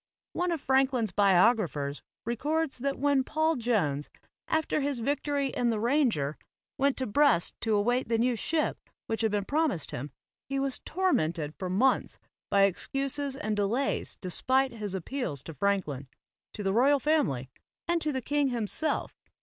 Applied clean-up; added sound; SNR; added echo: none; none; none; none.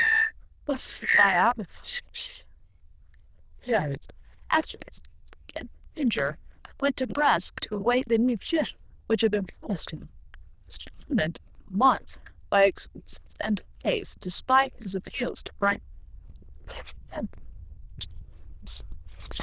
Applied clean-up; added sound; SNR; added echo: neural diffusion model UNIVERSE++.